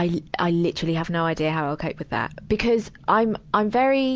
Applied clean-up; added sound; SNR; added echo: none; none; none; none.